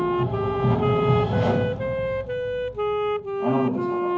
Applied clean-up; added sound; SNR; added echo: none; Wind instrument, woodwind instrument; -1 dB; reverberation time 0.9 s.